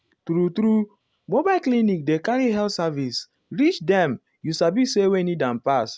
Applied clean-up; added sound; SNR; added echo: none; none; none; none.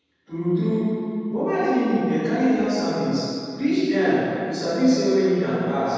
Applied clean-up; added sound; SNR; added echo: none; none; none; reverberation time 2.1 s.